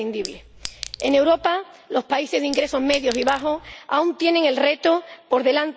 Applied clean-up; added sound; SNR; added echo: none; Chink, clink; 16 dB; none.